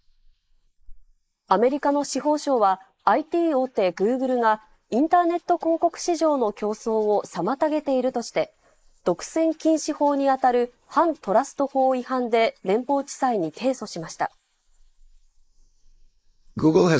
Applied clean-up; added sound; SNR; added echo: neural mask model Resemble Enhance denoiser.